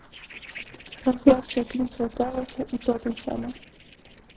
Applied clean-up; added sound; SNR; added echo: neural separator model SepFormer DNS4.